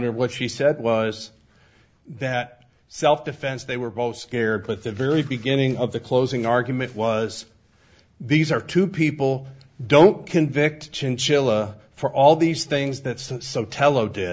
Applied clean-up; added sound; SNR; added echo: none; none; none; none.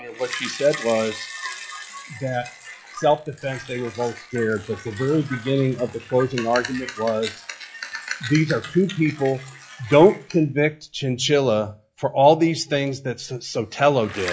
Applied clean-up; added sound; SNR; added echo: classical method log-MMSE.